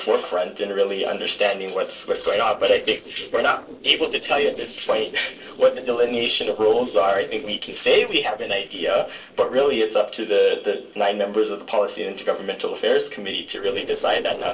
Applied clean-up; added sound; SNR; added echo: neural separator model SepFormer DNS4.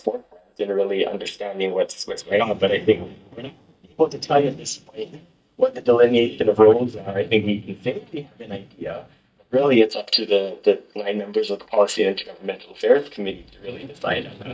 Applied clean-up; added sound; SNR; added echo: neural mask model DeepFilterNet 3.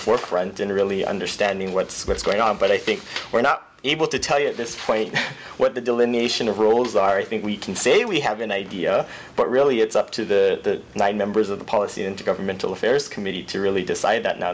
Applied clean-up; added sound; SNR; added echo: none; none; none; none.